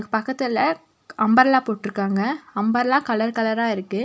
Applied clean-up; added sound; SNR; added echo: none; none; none; none.